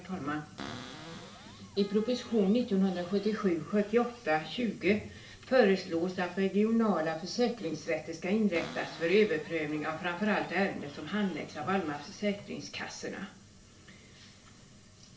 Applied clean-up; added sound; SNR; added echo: none; Cupboard open or close; 18 dB; reverberation time 0.4 s.